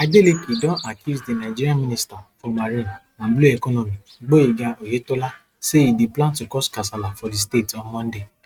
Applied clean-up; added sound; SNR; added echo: neural mask model RNNoise.